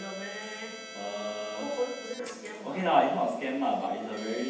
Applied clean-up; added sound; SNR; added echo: none; Keyboard (musical); 14 dB; reverberation time 0.9 s.